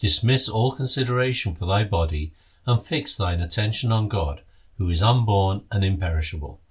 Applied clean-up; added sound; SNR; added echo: none; none; none; none.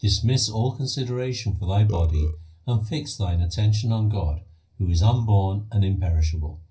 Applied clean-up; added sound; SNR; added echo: none; Burping, eructation; 20 dB; reverberation time 0.4 s.